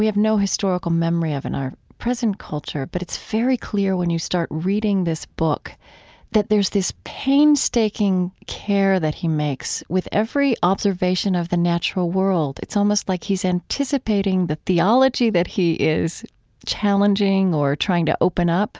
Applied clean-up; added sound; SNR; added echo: none; none; none; none.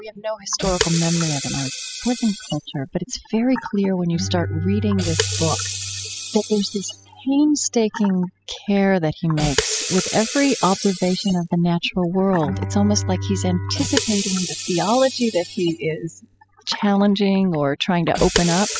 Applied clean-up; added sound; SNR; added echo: classical method spectral subtraction.